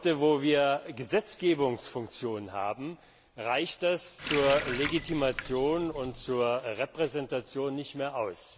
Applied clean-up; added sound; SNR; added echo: none; Water tap, faucet; 8 dB; none.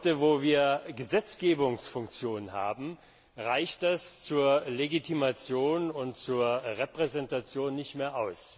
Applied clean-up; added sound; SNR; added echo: none; none; none; none.